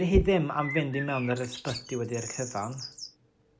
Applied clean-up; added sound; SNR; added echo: none; Bird; 12 dB; none.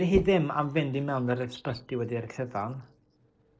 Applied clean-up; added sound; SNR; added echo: neural separator model SepFormer DNS4.